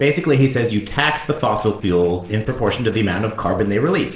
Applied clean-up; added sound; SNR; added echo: neural separator model SepFormer DNS4.